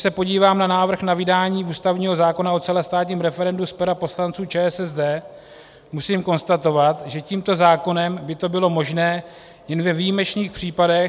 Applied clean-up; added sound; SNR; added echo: none; none; none; none.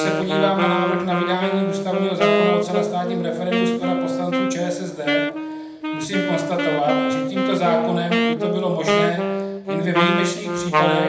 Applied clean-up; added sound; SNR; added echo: none; Wind instrument, woodwind instrument; -2 dB; reverberation time 0.8 s.